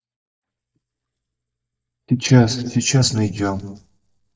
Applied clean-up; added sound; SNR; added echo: neural mask model DeepFilterNet 3.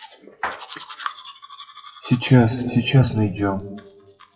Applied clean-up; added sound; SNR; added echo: classical method WPE with log-MMSE.